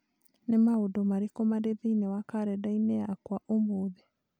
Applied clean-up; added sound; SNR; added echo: none; none; none; none.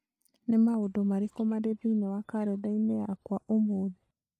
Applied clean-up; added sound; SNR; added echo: neural mask model DeepFilterNet 3.